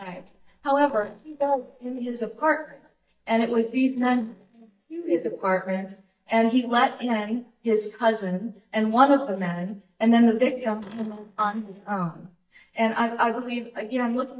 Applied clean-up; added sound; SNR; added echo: neural mask model DeepFilterNet 3.